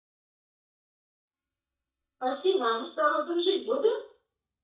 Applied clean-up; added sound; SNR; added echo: neural mask model DeepFilterNet 3.